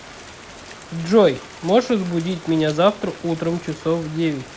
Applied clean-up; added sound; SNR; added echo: none; Rain; 18 dB; none.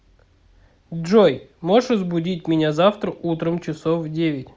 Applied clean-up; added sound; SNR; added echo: none; none; none; none.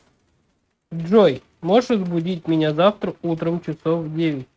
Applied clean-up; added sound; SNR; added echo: neural mask model RNNoise.